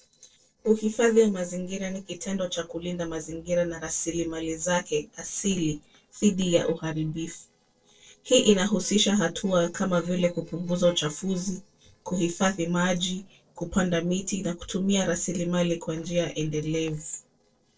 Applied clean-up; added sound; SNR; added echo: neural separator model SepFormer DNS4.